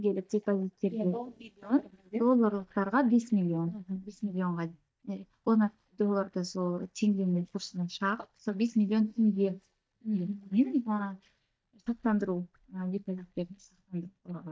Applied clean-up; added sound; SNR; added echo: neural mask model DeepFilterNet 3.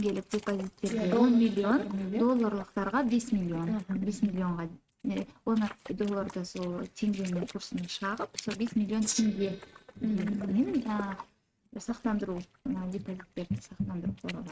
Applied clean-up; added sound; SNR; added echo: neural mask model RNNoise.